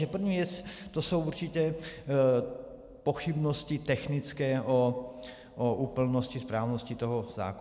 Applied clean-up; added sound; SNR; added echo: none; none; none; none.